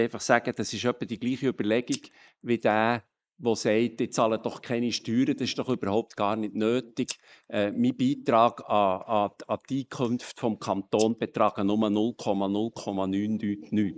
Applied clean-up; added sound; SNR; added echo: neural mask model Resemble Enhance denoiser.